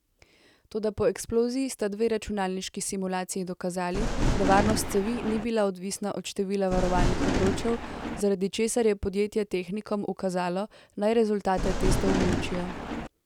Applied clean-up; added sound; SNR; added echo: none; Thunder; -1 dB; none.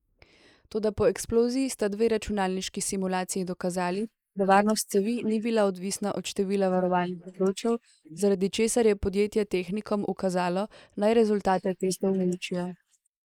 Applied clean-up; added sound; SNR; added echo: neural mask model Resemble Enhance denoiser.